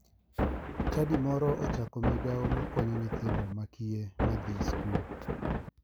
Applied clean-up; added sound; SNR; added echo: none; Thunder; -1 dB; none.